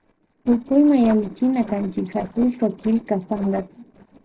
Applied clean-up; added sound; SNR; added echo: neural separator model SepFormer DNS4.